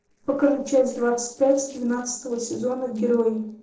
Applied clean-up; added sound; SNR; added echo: neural separator model SepFormer DNS4.